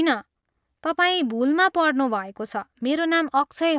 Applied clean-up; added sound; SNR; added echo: none; none; none; none.